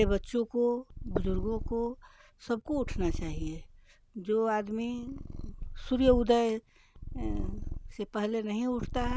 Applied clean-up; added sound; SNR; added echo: none; Purr; 6 dB; none.